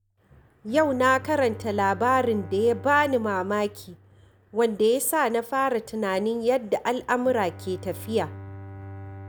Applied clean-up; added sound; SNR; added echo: none; Bowed string instrument; 17 dB; none.